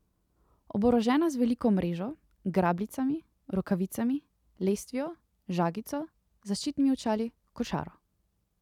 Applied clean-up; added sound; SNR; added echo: none; none; none; none.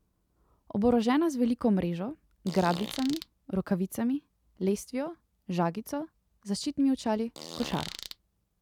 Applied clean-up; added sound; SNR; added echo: none; Fart; 12 dB; none.